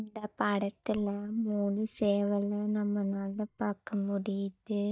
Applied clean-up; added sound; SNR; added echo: neural mask model DeepFilterNet 3.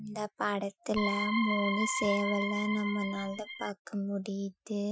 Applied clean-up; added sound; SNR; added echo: classical method Wiener filter.